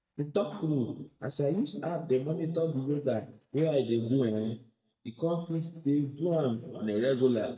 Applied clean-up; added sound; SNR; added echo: neural mask model DeepFilterNet 3.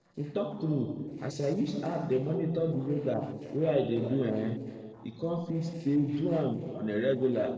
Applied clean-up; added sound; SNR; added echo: neural separator model SepFormer DNS4.